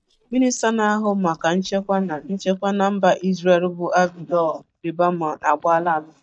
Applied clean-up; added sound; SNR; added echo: neural mask model DeepFilterNet 3.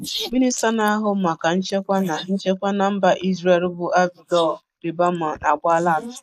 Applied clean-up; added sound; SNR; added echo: neural mask model Resemble Enhance denoiser.